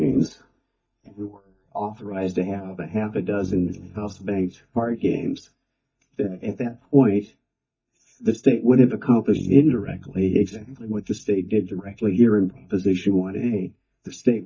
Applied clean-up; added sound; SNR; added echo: neural mask model DeepFilterNet 3.